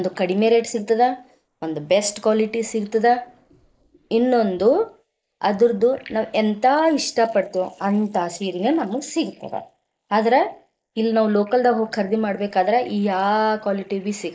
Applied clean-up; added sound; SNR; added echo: neural mask model Resemble Enhance denoiser.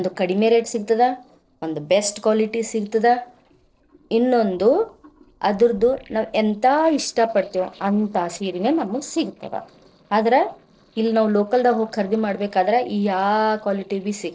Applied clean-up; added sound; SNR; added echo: neural separator model SepFormer DNS4.